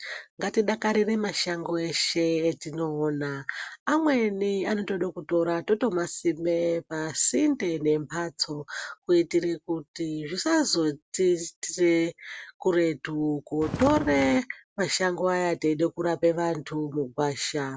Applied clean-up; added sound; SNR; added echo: none; Walk, footsteps; 6 dB; none.